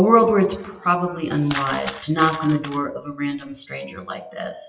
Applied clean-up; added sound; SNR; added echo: classical method WPE with log-MMSE.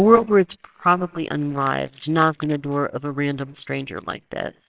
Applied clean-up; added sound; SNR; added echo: neural separator model SepFormer WHAMR!.